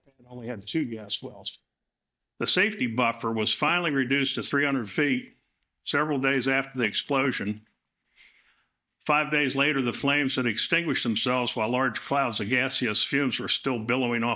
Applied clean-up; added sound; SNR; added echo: neural mask model DeepFilterNet 3.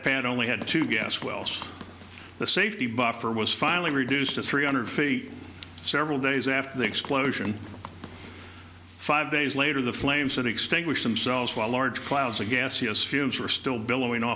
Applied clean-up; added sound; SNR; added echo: none; Run; 16 dB; none.